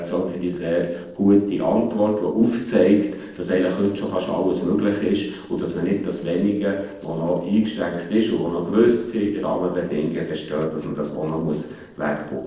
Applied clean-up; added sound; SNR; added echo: neural separator model SepFormer DNS4.